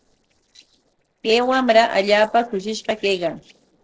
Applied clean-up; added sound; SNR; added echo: neural separator model SepFormer DNS4.